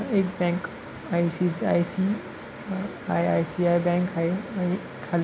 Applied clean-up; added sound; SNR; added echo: none; none; none; none.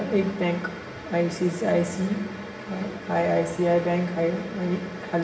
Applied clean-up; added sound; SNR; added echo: none; none; none; reverberation time 0.8 s.